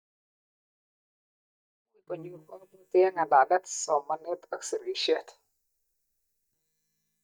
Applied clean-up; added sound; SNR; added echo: neural mask model DeepFilterNet 3.